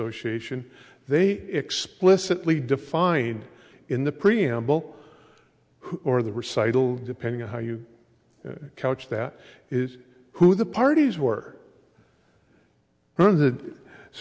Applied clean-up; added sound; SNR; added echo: none; none; none; none.